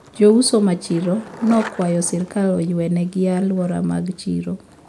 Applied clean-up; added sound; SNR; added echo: none; Skateboard; 20 dB; none.